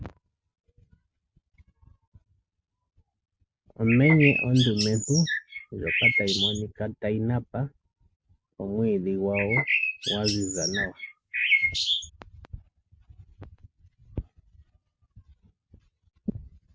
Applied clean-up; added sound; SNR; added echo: none; Bird; -2 dB; none.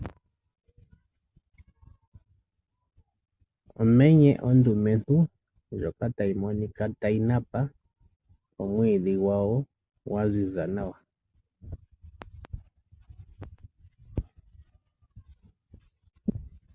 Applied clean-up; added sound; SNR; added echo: none; none; none; none.